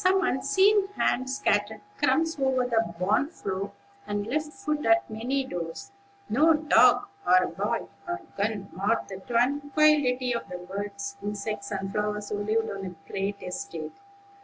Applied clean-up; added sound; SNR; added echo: none; none; none; none.